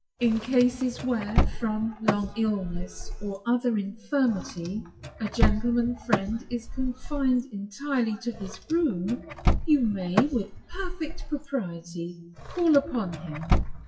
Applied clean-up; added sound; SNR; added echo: classical method WPE with log-MMSE.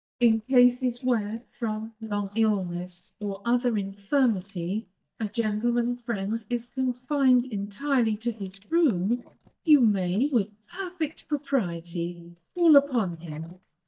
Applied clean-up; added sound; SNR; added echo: neural mask model DeepFilterNet 3.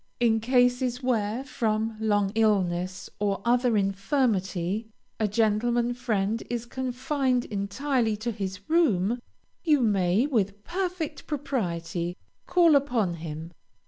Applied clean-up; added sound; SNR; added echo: none; none; none; none.